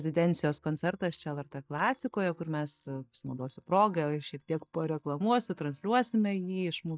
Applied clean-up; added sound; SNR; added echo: neural mask model DeepFilterNet 3.